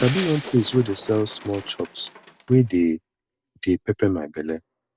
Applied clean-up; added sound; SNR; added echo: none; Shatter; 14 dB; none.